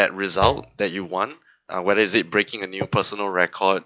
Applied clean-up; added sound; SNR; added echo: classical method log-MMSE.